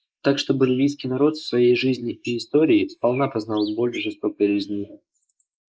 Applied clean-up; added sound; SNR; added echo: neural mask model Resemble Enhance denoiser.